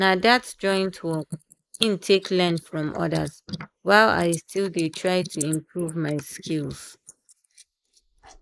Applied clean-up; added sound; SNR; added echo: neural mask model Resemble Enhance denoiser.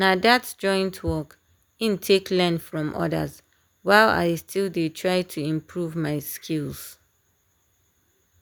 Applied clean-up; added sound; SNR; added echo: none; none; none; none.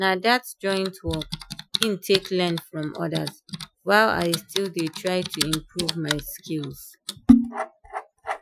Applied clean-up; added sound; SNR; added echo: classical method Wiener filter.